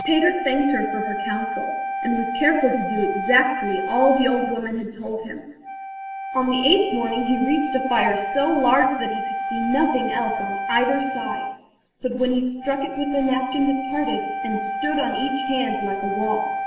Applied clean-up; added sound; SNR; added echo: none; Wind instrument, woodwind instrument; 5 dB; reverberation time 0.8 s.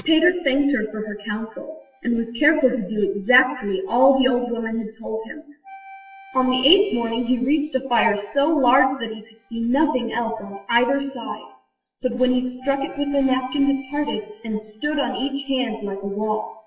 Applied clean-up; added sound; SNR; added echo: classical method WPE with log-MMSE.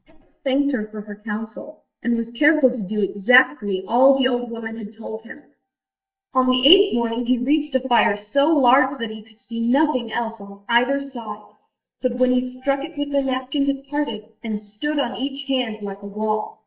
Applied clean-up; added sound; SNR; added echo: neural mask model DeepFilterNet 3.